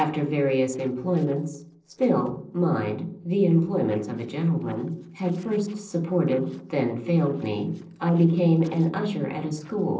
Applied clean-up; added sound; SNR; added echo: neural separator model SepFormer DNS4.